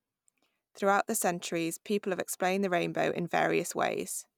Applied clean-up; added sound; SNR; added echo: none; none; none; none.